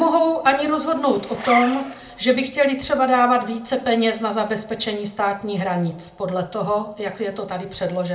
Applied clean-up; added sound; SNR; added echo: none; Zipper (clothing); 10 dB; reverberation time 0.4 s.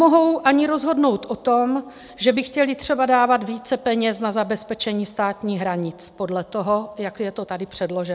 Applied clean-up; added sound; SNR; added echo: none; none; none; none.